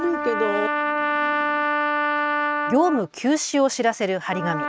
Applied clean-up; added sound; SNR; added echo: neural mask model RNNoise.